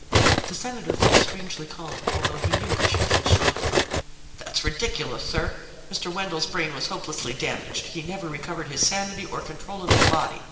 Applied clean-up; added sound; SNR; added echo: none; Cutlery, silverware; -5 dB; reverberation time 2.1 s.